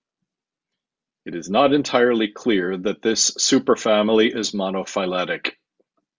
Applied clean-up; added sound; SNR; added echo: none; none; none; none.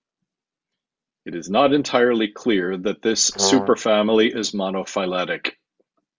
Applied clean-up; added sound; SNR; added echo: none; Brass instrument; 5 dB; none.